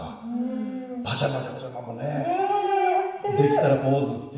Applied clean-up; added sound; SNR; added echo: none; none; none; reverberation time 1.0 s.